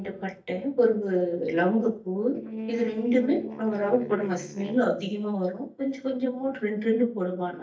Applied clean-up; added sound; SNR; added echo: neural mask model DeepFilterNet 3.